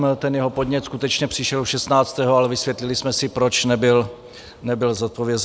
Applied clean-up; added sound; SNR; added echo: none; none; none; none.